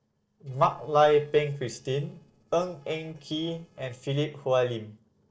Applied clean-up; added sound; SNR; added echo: neural separator model SepFormer DNS4.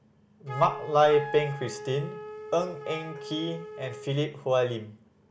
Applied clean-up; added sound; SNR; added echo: none; Wind instrument, woodwind instrument; 13 dB; none.